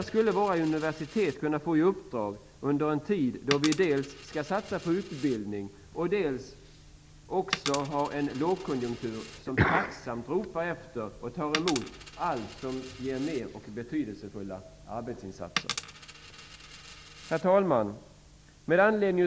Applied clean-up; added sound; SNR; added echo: none; Coin (dropping); 14 dB; none.